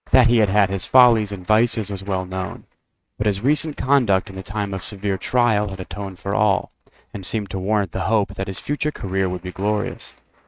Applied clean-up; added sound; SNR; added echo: neural mask model RNNoise.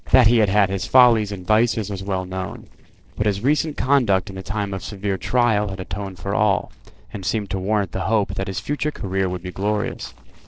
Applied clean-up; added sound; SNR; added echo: neural separator model SepFormer DNS4.